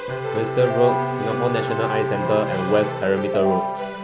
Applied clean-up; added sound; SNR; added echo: none; Bowed string instrument + Keyboard (musical); 2 dB; none.